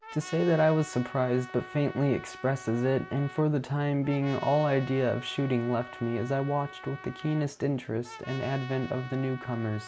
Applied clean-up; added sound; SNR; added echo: none; Trumpet; 17 dB; none.